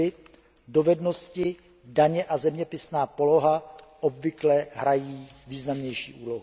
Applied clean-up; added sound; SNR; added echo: none; none; none; none.